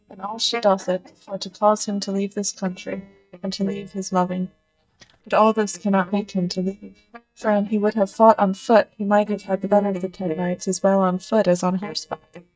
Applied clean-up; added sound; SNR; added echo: neural mask model DeepFilterNet 3.